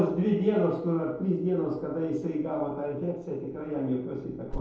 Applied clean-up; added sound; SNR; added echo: neural separator model SepFormer DNS4.